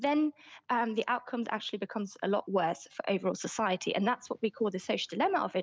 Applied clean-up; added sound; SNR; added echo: none; none; none; none.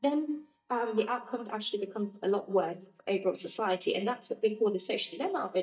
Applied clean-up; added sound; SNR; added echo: neural mask model DeepFilterNet 3.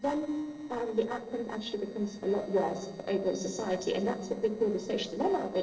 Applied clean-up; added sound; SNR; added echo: neural separator model SepFormer DNS4.